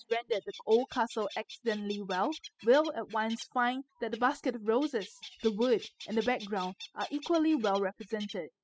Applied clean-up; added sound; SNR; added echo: classical method spectral subtraction.